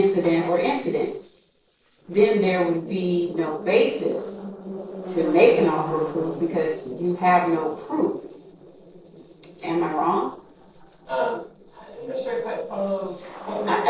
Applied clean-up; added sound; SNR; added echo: neural separator model SepFormer DNS4.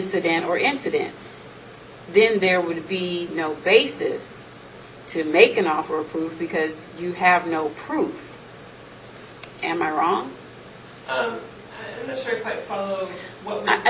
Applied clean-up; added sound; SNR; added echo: none; none; none; none.